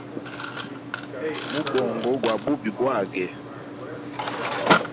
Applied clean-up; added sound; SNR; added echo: none; Mechanisms; -1 dB; none.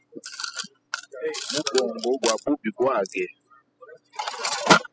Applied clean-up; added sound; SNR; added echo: classical method spectral subtraction.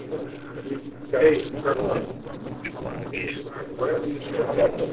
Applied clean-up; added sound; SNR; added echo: neural separator model SepFormer DNS4.